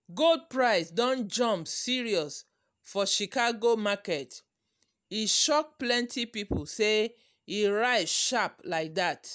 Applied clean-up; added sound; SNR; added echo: none; none; none; none.